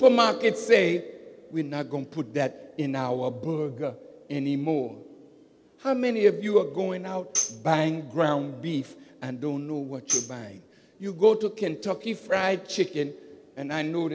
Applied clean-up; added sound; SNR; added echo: none; Tambourine; 7 dB; none.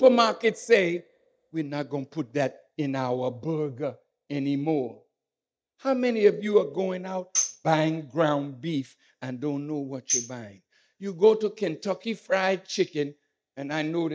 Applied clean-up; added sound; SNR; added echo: neural mask model DeepFilterNet 3.